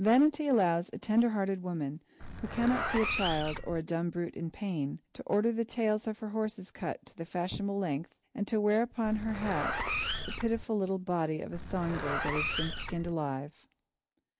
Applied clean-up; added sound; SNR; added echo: none; Zipper (clothing); 5 dB; none.